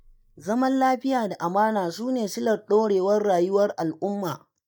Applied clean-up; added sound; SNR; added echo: neural mask model DeepFilterNet 3.